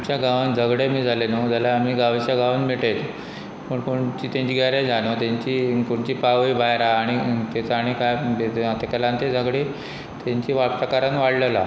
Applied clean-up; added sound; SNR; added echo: none; none; none; none.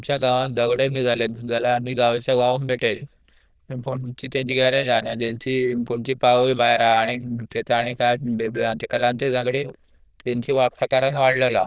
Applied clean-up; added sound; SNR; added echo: neural diffusion model UNIVERSE++.